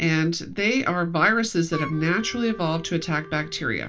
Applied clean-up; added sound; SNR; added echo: none; Wind instrument, woodwind instrument; 16 dB; reverberation time 0.2 s.